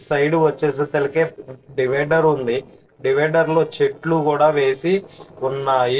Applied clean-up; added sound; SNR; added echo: neural separator model SepFormer DNS4.